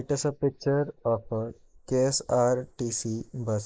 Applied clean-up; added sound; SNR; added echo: neural mask model Resemble Enhance denoiser.